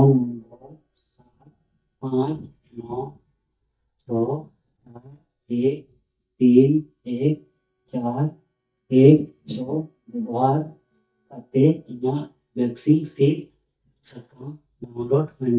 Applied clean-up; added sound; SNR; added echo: neural mask model DeepFilterNet 3.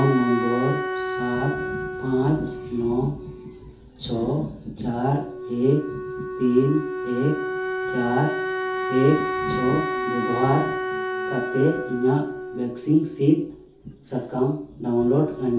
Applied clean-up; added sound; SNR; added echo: none; Wind instrument, woodwind instrument; 5 dB; reverberation time 0.5 s.